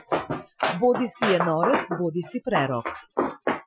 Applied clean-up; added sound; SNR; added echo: classical method Wiener filter.